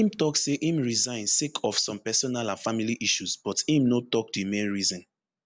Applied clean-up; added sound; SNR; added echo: none; none; none; none.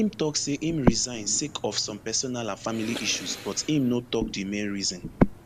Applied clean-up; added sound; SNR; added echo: none; Breathing; 3 dB; none.